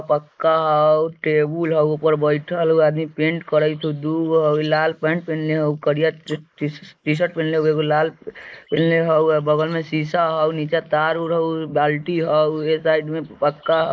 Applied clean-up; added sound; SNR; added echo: neural mask model Resemble Enhance denoiser.